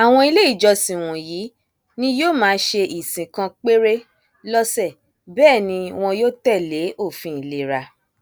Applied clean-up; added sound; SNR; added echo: none; none; none; none.